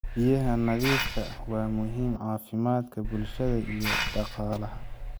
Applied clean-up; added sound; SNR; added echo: none; Hiss; 3 dB; none.